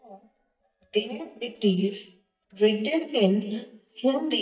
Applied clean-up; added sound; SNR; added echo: neural mask model DeepFilterNet 3.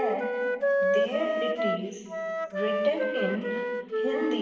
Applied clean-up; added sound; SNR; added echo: none; Wind instrument, woodwind instrument; -3 dB; reverberation time 1.7 s.